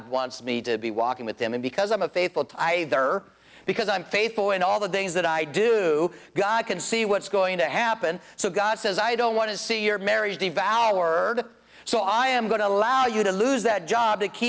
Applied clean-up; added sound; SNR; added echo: none; none; none; none.